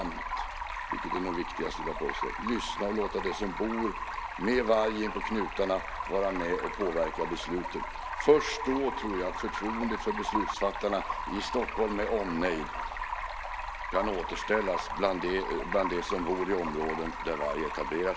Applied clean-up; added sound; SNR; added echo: none; Stream; 4 dB; none.